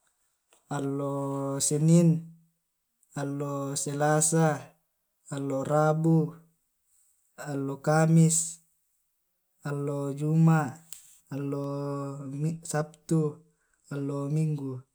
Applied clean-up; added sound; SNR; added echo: none; none; none; none.